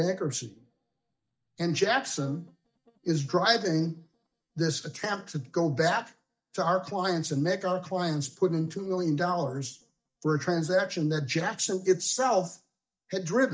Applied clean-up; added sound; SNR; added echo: neural mask model DeepFilterNet 3.